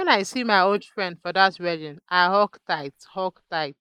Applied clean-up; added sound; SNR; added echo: neural mask model Resemble Enhance denoiser.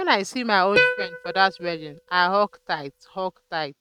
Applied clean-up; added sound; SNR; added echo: neural mask model RNNoise.